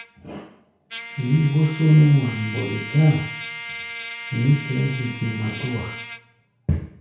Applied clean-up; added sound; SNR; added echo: none; Trumpet; 13 dB; reverberation time 0.6 s.